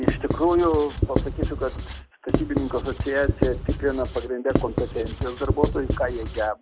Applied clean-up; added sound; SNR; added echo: none; Writing; 1 dB; none.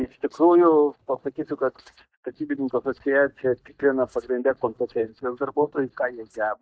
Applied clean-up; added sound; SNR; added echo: neural mask model DeepFilterNet 3.